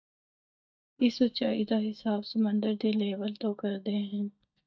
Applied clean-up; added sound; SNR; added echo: neural mask model DeepFilterNet 3.